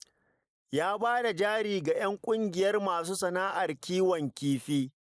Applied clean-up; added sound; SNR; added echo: neural mask model Resemble Enhance denoiser.